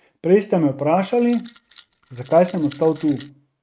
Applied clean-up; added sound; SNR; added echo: neural mask model RNNoise.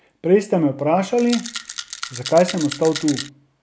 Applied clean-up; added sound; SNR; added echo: none; Rattle; 11 dB; none.